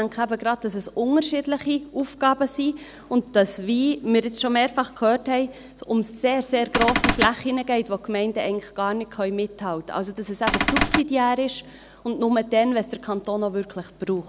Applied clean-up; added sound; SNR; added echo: none; Cupboard open or close / Door; -2 dB; none.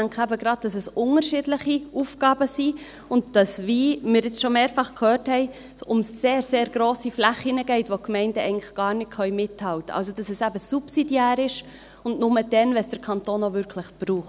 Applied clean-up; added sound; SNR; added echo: none; none; none; none.